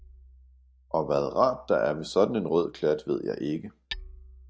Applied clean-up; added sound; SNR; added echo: neural mask model DeepFilterNet 3.